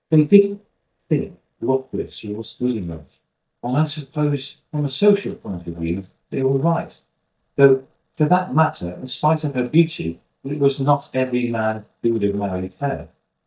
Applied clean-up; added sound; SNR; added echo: neural mask model DeepFilterNet 3.